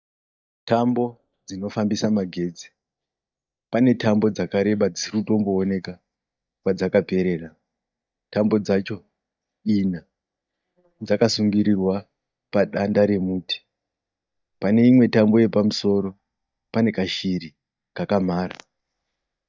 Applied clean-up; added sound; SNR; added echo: neural mask model DeepFilterNet 3.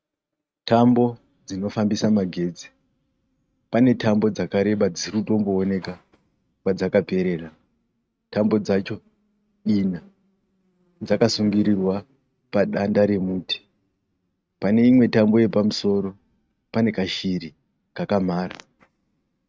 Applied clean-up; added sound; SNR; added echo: neural mask model RNNoise.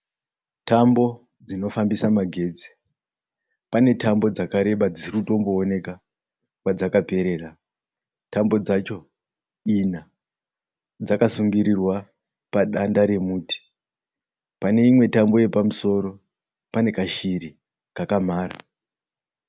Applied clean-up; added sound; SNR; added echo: none; none; none; none.